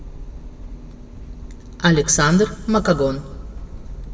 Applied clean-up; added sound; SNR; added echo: none; Accelerating, revving, vroom; 11 dB; reverberation time 1.1 s.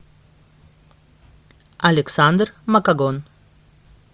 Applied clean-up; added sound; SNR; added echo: none; none; none; none.